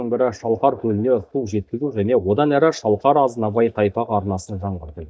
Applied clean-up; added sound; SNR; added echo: neural mask model DeepFilterNet 3.